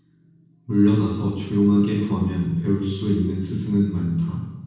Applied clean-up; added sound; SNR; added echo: none; none; none; reverberation time 1.1 s.